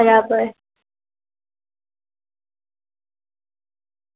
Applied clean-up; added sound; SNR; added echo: none; none; none; none.